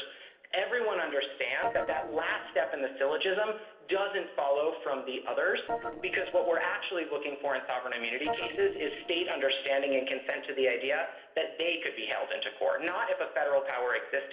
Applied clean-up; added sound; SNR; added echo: neural separator model SepFormer DNS4.